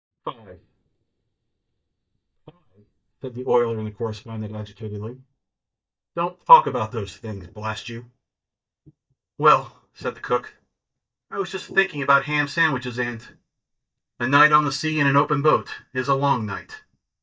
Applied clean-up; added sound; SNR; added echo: neural mask model DeepFilterNet 3.